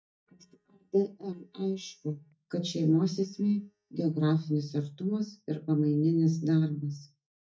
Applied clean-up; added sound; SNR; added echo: neural mask model DeepFilterNet 3.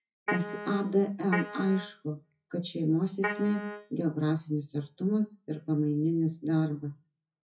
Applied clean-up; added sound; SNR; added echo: classical method WPE with log-MMSE.